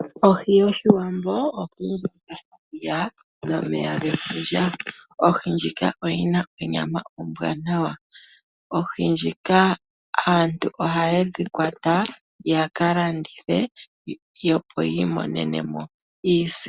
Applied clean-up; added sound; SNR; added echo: none; none; none; none.